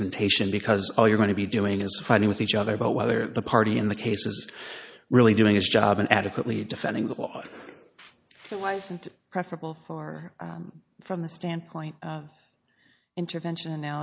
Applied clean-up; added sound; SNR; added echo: none; none; none; none.